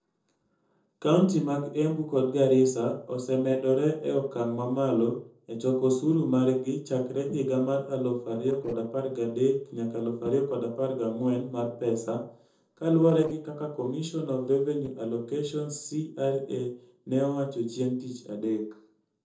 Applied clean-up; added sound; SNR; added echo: neural separator model SepFormer DNS4.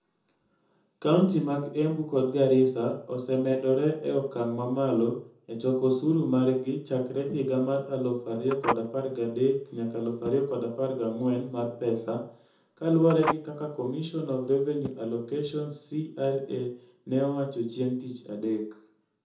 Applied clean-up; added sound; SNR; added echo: none; Telephone; 9 dB; reverberation time 0.5 s.